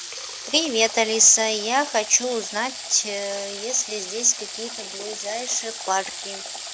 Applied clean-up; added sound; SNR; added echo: none; Water tap, faucet / Water; 10 dB; none.